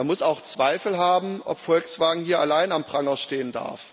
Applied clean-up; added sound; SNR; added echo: none; none; none; none.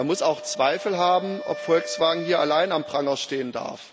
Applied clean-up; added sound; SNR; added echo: none; Wind instrument, woodwind instrument; 13 dB; none.